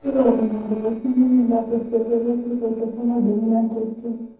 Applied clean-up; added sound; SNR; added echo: neural separator model SepFormer DNS4.